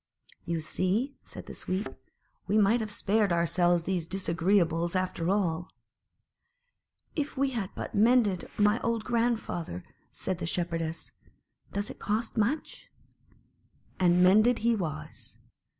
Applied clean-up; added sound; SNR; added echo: none; Thump, thud; 16 dB; none.